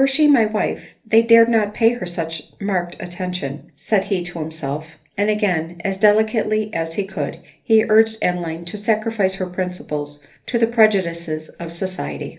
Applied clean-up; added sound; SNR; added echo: none; none; none; reverberation time 0.3 s.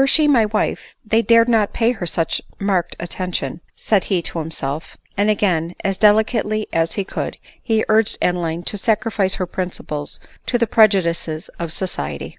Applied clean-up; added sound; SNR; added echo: none; none; none; none.